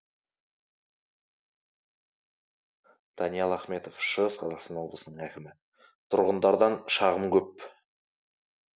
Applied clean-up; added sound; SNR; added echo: none; none; none; none.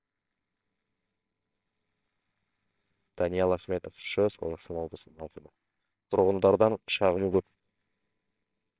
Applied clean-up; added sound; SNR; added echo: neural separator model SepFormer WHAMR!.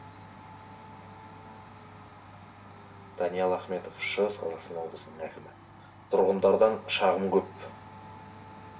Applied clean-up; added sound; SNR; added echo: none; Domestic sounds, home sounds; 17 dB; reverberation time 0.1 s.